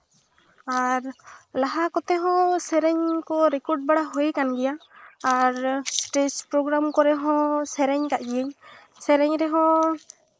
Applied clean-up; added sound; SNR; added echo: neural mask model Resemble Enhance denoiser.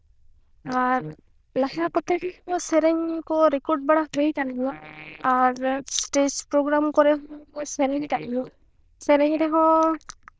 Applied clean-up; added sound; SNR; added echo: neural diffusion model UNIVERSE++.